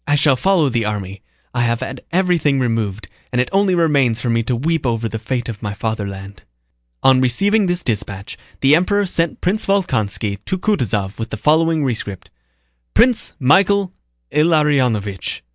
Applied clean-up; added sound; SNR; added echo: none; none; none; none.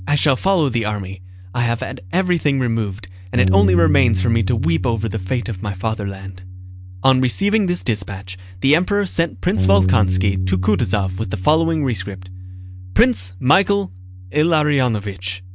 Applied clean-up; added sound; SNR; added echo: none; Bass guitar; 5 dB; none.